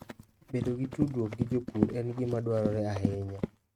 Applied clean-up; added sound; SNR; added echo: neural mask model RNNoise.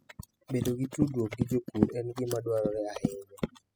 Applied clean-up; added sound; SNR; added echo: classical method spectral subtraction.